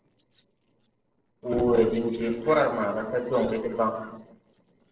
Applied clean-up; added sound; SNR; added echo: neural separator model SepFormer DNS4.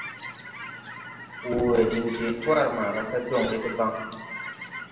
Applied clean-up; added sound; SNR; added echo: none; Chirp, tweet / Fowl; 11 dB; reverberation time 1.2 s.